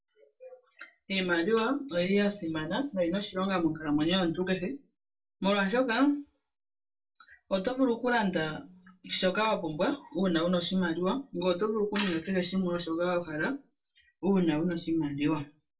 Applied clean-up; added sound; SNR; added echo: none; none; none; reverberation time 0.2 s.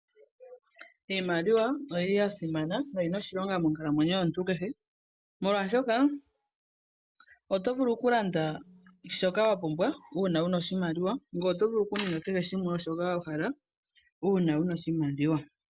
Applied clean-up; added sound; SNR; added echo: none; none; none; none.